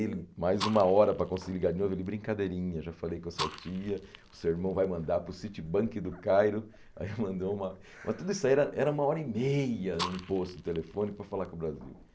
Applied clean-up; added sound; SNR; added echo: none; Fire; 12 dB; none.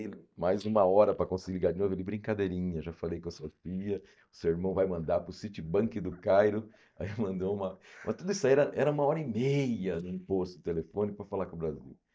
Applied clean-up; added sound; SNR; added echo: neural mask model DeepFilterNet 3.